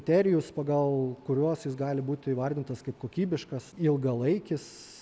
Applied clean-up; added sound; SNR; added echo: none; none; none; none.